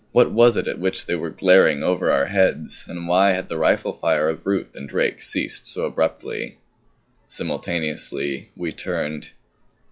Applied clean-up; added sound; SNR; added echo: classical method log-MMSE.